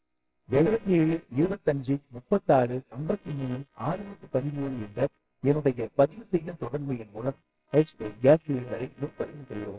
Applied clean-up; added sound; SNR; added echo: neural separator model SepFormer WHAMR!.